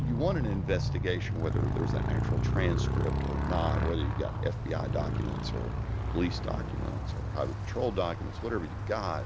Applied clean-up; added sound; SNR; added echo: none; Motorcycle; -4 dB; none.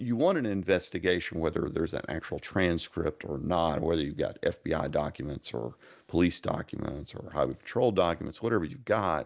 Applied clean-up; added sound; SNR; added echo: none; none; none; none.